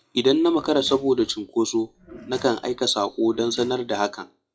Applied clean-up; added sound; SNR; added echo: classical method WPE with log-MMSE.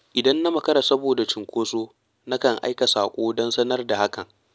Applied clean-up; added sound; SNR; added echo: none; none; none; none.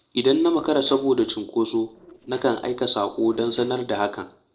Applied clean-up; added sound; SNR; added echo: neural separator model SepFormer DNS4.